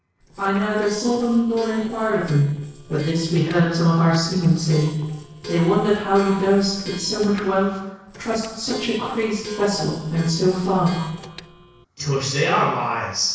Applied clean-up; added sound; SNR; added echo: neural separator model SepFormer DNS4.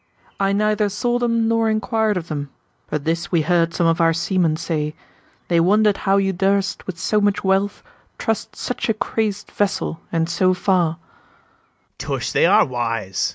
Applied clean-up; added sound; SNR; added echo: none; none; none; none.